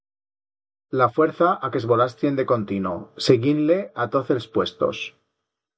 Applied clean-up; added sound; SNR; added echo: none; none; none; none.